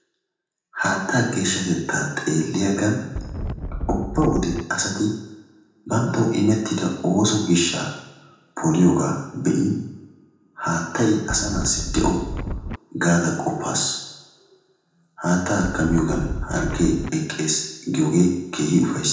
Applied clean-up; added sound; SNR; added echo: none; Wind; 5 dB; reverberation time 0.8 s.